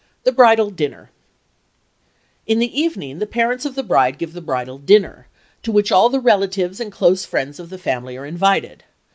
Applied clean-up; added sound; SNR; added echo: none; none; none; none.